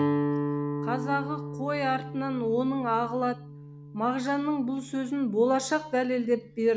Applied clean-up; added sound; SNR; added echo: none; Guitar; 6 dB; none.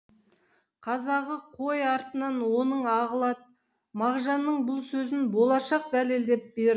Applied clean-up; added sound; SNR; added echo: none; none; none; none.